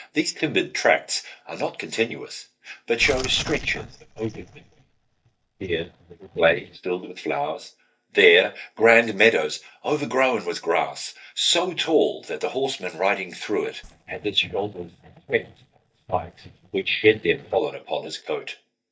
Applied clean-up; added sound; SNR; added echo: neural mask model DeepFilterNet 3.